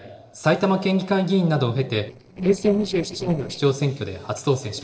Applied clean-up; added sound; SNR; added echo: neural separator model SepFormer DNS4.